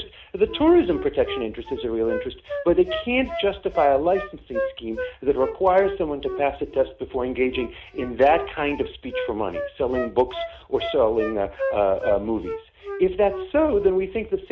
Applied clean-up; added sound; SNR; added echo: none; Wind instrument, woodwind instrument; 11 dB; none.